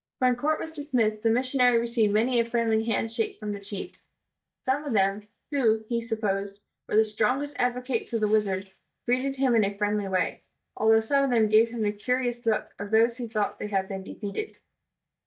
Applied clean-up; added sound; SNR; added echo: neural mask model DeepFilterNet 3.